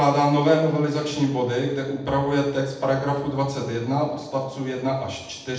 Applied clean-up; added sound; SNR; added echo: none; none; none; reverberation time 0.8 s.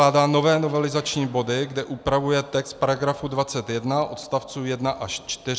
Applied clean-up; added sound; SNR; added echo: none; none; none; none.